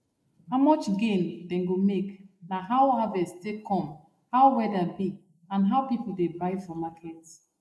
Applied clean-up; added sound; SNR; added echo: neural mask model Resemble Enhance denoiser.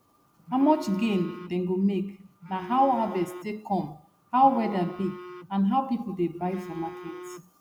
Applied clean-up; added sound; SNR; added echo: none; Telephone; 16 dB; none.